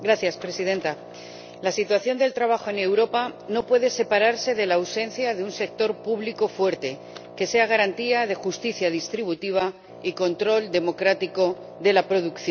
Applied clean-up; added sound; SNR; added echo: none; Wind instrument, woodwind instrument; 19 dB; none.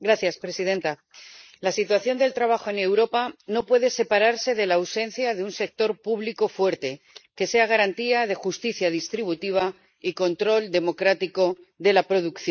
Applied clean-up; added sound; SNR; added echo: neural mask model Resemble Enhance denoiser.